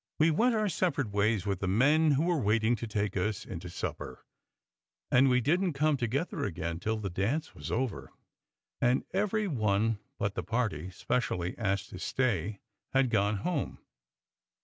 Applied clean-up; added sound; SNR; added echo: none; none; none; none.